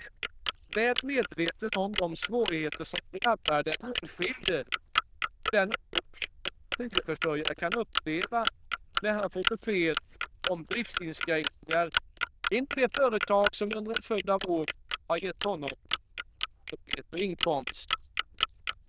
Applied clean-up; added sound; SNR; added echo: neural diffusion model UNIVERSE++.